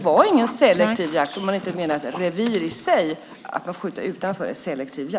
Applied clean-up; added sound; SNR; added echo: none; Sink (filling or washing); 20 dB; none.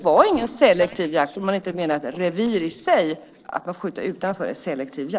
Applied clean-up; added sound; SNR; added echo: neural separator model SepFormer DNS4.